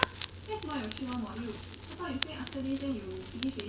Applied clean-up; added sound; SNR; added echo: none; Crackle; 1 dB; reverberation time 1.7 s.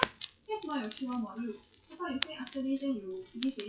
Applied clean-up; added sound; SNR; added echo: classical method WPE with log-MMSE.